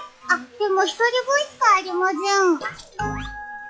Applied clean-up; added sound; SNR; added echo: classical method log-MMSE.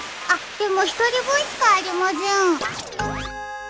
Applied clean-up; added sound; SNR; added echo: none; none; none; none.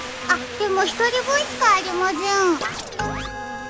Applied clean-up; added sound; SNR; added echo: none; Insect; 16 dB; none.